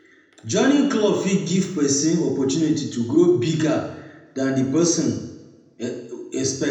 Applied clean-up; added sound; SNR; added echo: none; none; none; reverberation time 0.8 s.